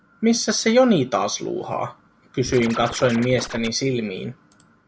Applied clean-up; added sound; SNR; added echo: none; Scratching (performance technique); 12 dB; none.